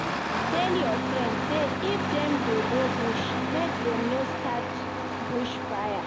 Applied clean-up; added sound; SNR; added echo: none; Engine starting; -2 dB; none.